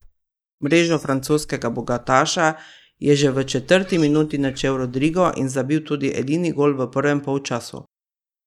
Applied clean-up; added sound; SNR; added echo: neural mask model DeepFilterNet 3.